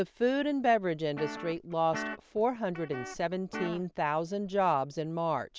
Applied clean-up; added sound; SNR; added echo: none; Guitar; 11 dB; none.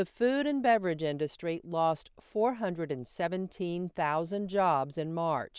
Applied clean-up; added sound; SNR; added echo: none; none; none; none.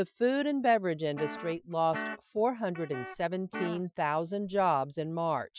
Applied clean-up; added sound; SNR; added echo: classical method Wiener filter.